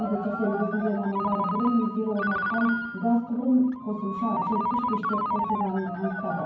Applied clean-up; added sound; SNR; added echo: none; Ringtone; 4 dB; reverberation time 0.9 s.